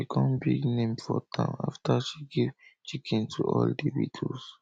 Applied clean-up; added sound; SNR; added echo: none; none; none; none.